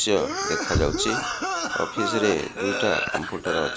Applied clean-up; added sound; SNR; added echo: none; Cough; 1 dB; none.